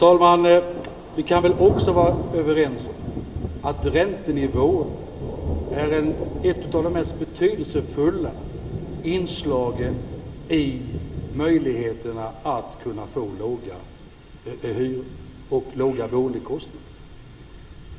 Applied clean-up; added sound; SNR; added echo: none; Thunder; 9 dB; reverberation time 2.2 s.